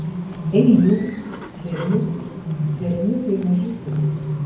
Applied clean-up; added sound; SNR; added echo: none; Bird; 5 dB; reverberation time 0.9 s.